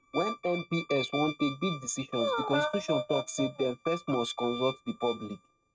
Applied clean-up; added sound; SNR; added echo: neural mask model RNNoise.